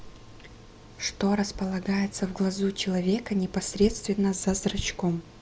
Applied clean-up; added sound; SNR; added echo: none; none; none; none.